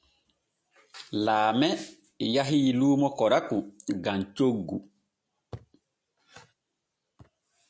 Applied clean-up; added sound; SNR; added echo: none; none; none; none.